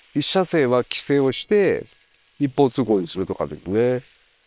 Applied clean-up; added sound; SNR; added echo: neural separator model SepFormer WHAM!.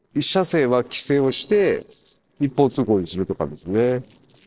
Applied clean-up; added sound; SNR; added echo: neural separator model SepFormer DNS4.